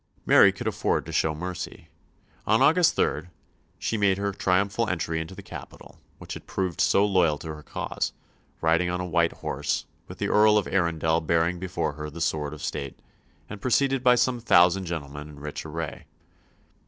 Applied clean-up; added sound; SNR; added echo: none; none; none; none.